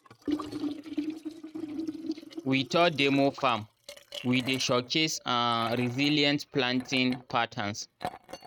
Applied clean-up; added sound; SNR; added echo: neural mask model RNNoise.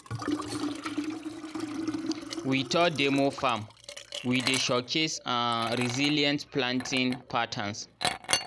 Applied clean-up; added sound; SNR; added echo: none; Liquid; 6 dB; none.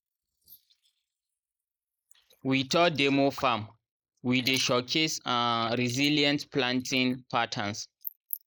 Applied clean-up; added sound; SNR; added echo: neural mask model Resemble Enhance denoiser.